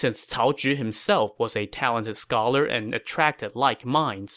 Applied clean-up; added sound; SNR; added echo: none; none; none; none.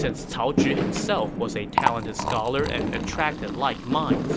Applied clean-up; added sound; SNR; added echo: none; Liquid + Fireworks; -1 dB; none.